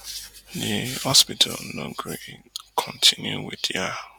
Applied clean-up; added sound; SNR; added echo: none; none; none; none.